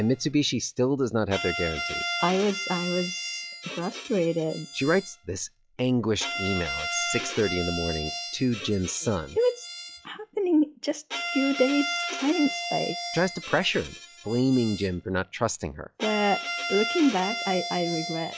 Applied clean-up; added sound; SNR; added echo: classical method log-MMSE.